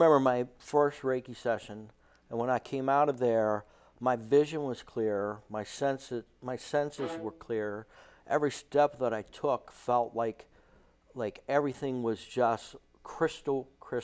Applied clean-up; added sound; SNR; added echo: none; Bowed string instrument; 15 dB; none.